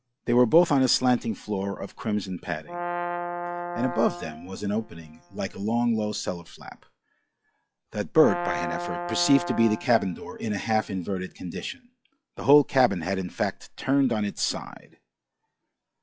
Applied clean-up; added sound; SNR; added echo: classical method log-MMSE.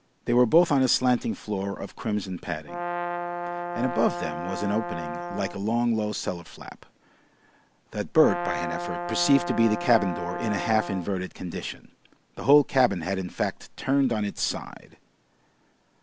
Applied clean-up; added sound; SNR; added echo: none; Brass instrument; 6 dB; none.